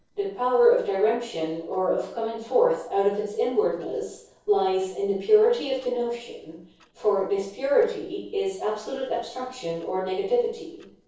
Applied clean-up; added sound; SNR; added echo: neural separator model SepFormer DNS4.